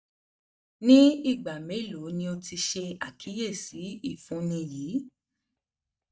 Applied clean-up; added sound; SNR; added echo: neural mask model DeepFilterNet 3.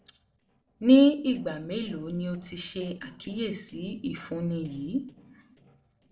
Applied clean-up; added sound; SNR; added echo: neural separator model SepFormer DNS4.